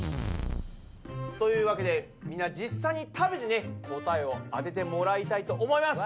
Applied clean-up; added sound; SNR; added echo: none; none; none; none.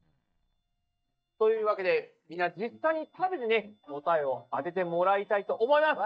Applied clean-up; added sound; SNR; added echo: neural mask model DeepFilterNet 3.